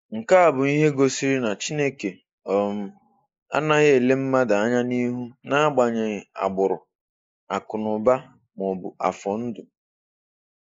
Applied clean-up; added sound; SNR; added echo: neural mask model Resemble Enhance denoiser.